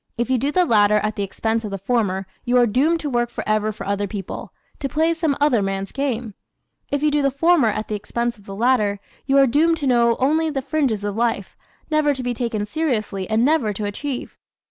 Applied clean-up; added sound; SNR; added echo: none; none; none; none.